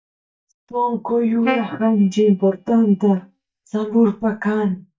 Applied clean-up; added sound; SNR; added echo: neural mask model DeepFilterNet 3.